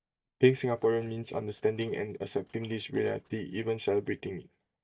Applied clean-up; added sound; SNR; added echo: neural mask model DeepFilterNet 3.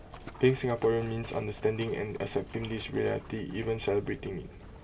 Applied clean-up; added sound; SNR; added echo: none; Livestock, farm animals, working animals; 17 dB; reverberation time 2.1 s.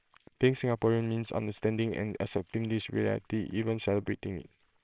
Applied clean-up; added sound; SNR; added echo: neural separator model SepFormer WHAMR!.